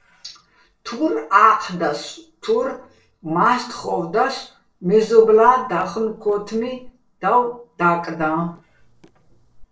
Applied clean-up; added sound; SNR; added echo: neural separator model SepFormer DNS4.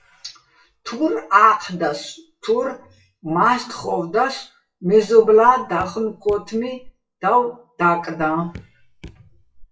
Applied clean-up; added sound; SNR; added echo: classical method WPE with log-MMSE.